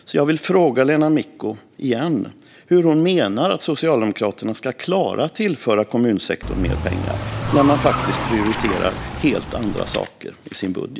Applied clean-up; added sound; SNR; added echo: none; Car; 5 dB; none.